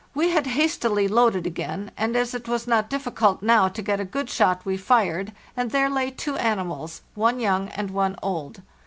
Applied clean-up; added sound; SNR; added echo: none; none; none; none.